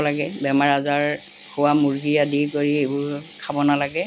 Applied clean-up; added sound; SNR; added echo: none; Ratchet, pawl; 18 dB; none.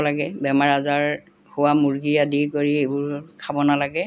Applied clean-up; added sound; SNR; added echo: none; none; none; none.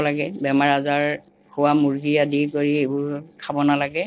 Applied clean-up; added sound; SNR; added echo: neural separator model SepFormer DNS4.